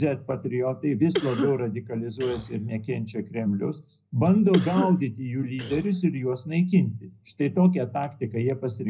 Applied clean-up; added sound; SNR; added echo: none; Cough; 9 dB; reverberation time 0.5 s.